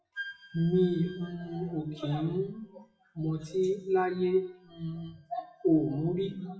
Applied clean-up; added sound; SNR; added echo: classical method WPE with log-MMSE.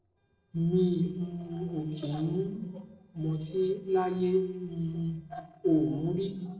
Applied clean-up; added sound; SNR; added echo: neural separator model SepFormer DNS4.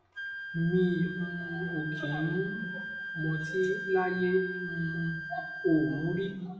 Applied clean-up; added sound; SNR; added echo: none; Wind instrument, woodwind instrument; 8 dB; reverberation time 1.0 s.